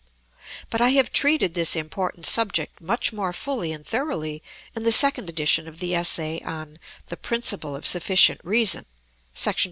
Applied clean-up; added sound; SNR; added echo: none; none; none; none.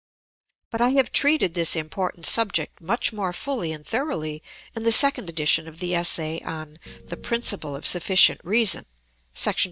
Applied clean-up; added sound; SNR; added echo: neural mask model DeepFilterNet 3.